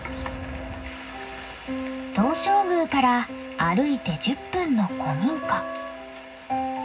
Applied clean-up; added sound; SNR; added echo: none; Wind instrument, woodwind instrument; 15 dB; reverberation time 0.4 s.